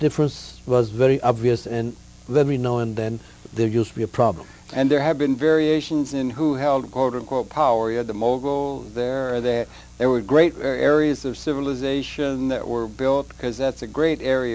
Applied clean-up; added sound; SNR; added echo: none; none; none; none.